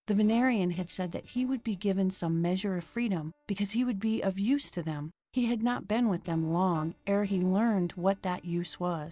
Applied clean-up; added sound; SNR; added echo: neural separator model SepFormer DNS4.